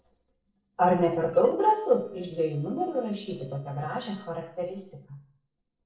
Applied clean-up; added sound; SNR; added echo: neural separator model SepFormer DNS4.